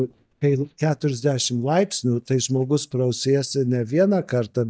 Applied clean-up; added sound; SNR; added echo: neural mask model DeepFilterNet 3.